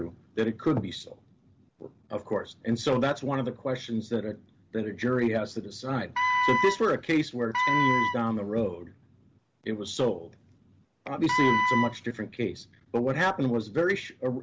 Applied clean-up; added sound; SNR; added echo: none; Wind instrument, woodwind instrument; -2 dB; none.